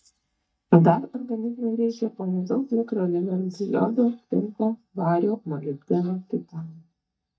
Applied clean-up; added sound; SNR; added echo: neural mask model DeepFilterNet 3.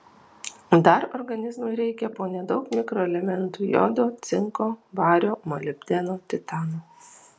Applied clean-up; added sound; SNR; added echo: none; none; none; none.